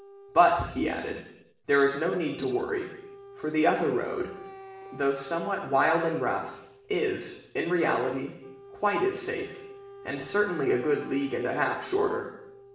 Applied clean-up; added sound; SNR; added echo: none; Wind instrument, woodwind instrument; 19 dB; reverberation time 0.9 s.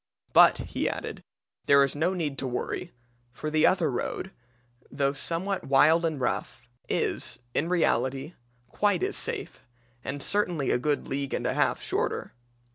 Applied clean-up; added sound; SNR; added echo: none; none; none; none.